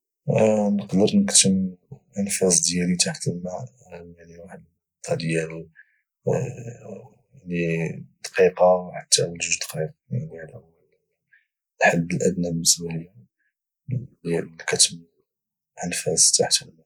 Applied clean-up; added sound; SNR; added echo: none; none; none; none.